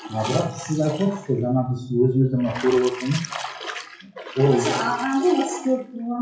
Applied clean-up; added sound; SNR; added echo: classical method WPE with log-MMSE.